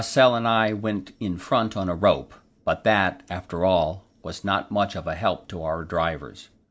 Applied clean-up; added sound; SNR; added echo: none; none; none; none.